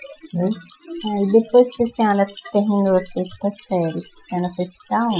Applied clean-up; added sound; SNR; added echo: classical method Wiener filter.